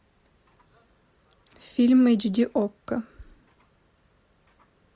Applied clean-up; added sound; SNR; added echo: none; none; none; none.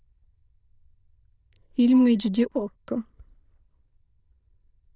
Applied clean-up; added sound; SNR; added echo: neural diffusion model UNIVERSE++.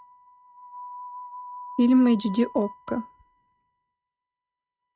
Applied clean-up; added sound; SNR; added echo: neural mask model RNNoise.